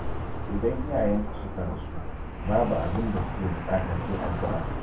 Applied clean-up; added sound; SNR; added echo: none; Traffic noise, roadway noise; 2 dB; reverberation time 0.2 s.